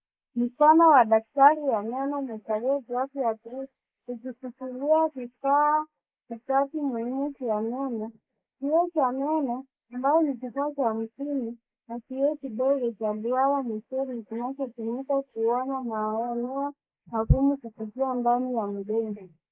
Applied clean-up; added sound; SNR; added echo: neural mask model Resemble Enhance denoiser.